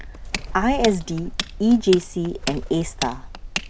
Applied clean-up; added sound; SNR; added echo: none; Bird + Tools; 8 dB; none.